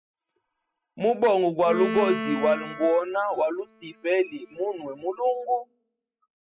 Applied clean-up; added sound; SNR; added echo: classical method spectral subtraction.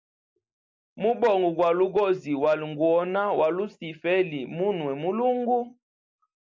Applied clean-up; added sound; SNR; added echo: none; none; none; none.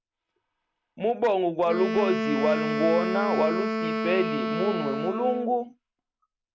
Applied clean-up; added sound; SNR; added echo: none; Wind instrument, woodwind instrument; 3 dB; none.